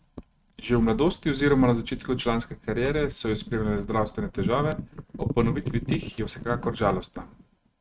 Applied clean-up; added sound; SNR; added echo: neural mask model RNNoise.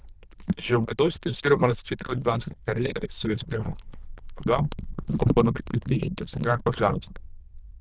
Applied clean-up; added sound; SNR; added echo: neural diffusion model UNIVERSE++.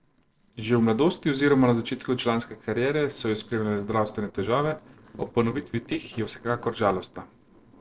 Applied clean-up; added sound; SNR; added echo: neural separator model SepFormer DNS4.